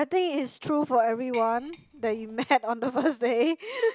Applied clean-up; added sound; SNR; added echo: none; Dishes, pots, and pans; 13 dB; none.